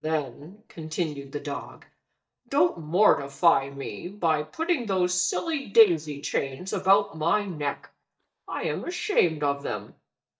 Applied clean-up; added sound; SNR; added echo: neural mask model DeepFilterNet 3.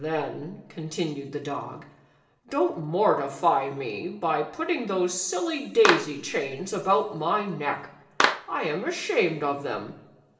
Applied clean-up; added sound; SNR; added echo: none; Clapping; 1 dB; reverberation time 0.8 s.